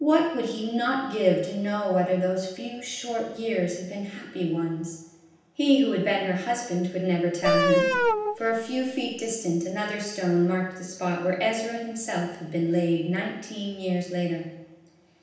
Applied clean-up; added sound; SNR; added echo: none; Wind instrument, woodwind instrument; -2 dB; reverberation time 0.9 s.